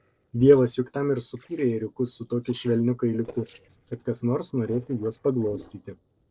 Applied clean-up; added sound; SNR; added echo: neural separator model SepFormer DNS4.